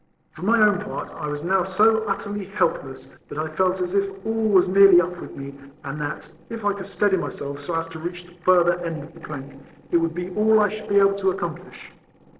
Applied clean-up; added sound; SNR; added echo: neural separator model SepFormer DNS4.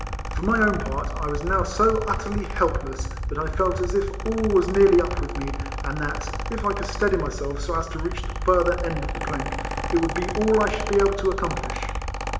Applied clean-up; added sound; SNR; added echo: none; Mechanical fan; 4 dB; reverberation time 0.8 s.